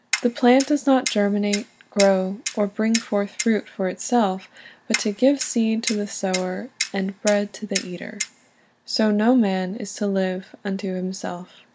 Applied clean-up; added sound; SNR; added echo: none; Clock; 10 dB; none.